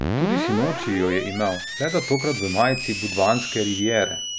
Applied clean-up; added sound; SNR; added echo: none; Screech; 4 dB; none.